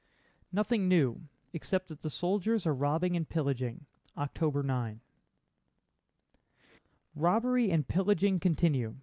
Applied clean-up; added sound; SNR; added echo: none; none; none; none.